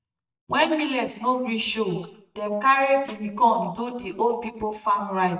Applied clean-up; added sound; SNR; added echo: neural mask model DeepFilterNet 3.